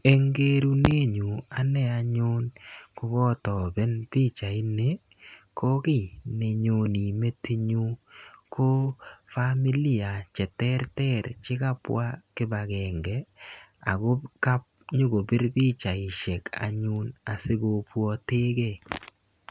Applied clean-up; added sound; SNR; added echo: none; none; none; none.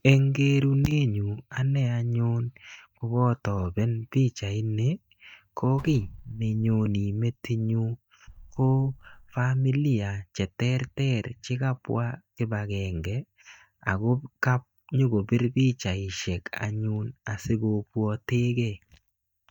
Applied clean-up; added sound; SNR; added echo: neural mask model DeepFilterNet 3.